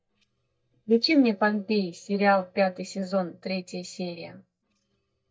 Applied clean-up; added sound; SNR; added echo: neural mask model DeepFilterNet 3.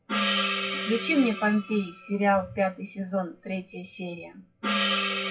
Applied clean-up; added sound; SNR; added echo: classical method WPE with log-MMSE.